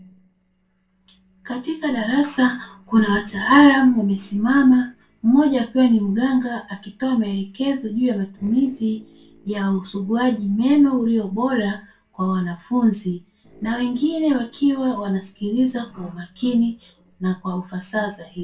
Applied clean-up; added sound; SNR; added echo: neural separator model SepFormer DNS4.